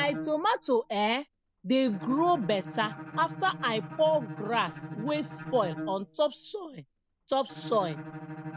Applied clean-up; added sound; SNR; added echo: none; Bowed string instrument; 12 dB; none.